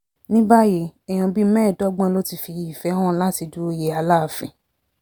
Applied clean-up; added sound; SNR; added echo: none; none; none; none.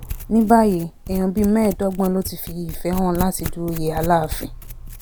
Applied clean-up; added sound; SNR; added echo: none; Domestic sounds, home sounds; 10 dB; none.